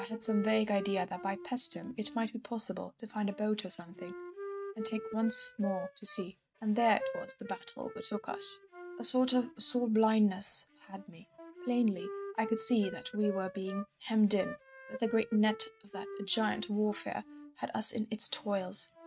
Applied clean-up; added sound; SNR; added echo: neural mask model RNNoise.